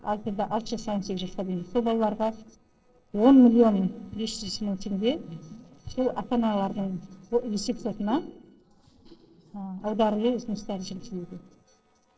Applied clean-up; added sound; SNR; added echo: neural separator model SepFormer DNS4.